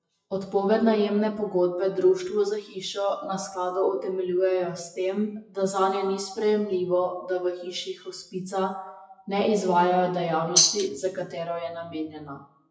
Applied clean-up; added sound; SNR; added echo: classical method WPE with log-MMSE.